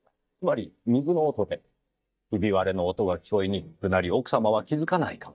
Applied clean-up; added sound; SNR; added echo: neural mask model DeepFilterNet 3.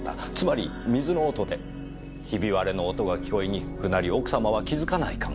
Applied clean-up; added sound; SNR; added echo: none; none; none; none.